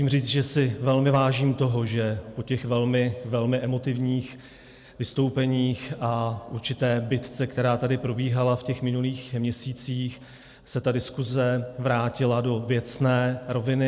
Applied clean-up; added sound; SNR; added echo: none; none; none; none.